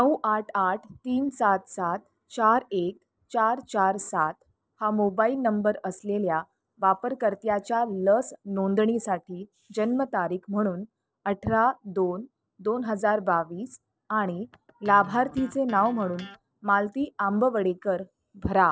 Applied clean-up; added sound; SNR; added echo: neural separator model SepFormer DNS4.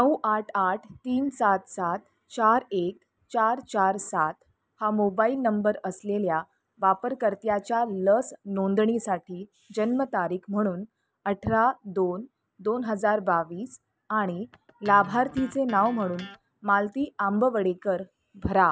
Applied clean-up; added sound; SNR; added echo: none; Electric guitar; 20 dB; none.